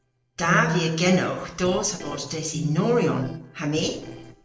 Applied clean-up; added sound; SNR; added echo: neural separator model SepFormer DNS4.